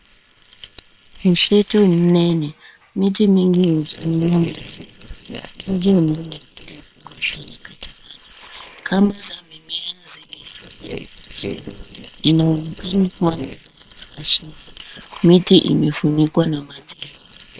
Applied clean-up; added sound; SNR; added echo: neural separator model SepFormer WHAM!.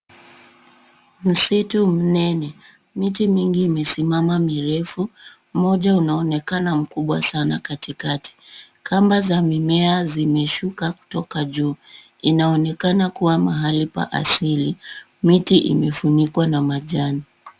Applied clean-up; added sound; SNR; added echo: none; none; none; none.